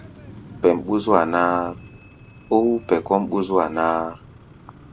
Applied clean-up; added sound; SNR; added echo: none; Screech; 19 dB; none.